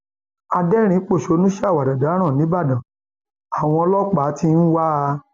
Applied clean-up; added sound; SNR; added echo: none; none; none; none.